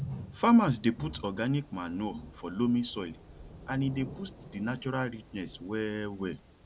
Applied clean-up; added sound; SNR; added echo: none; Thunder / Rain; 20 dB; none.